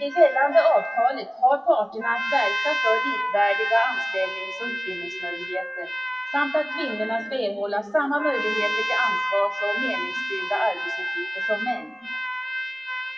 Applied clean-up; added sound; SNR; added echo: classical method WPE with log-MMSE.